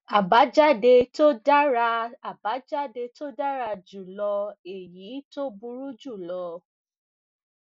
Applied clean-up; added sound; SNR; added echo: none; none; none; none.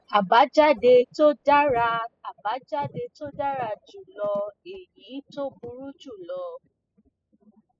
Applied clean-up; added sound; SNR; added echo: classical method spectral subtraction.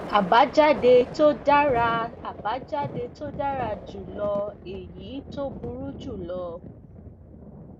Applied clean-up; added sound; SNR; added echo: none; Thunder; 13 dB; none.